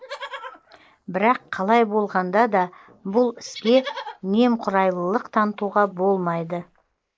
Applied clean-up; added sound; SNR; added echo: neural mask model Resemble Enhance denoiser.